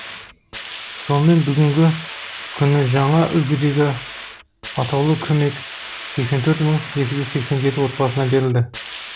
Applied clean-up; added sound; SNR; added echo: none; Hiss; 13 dB; none.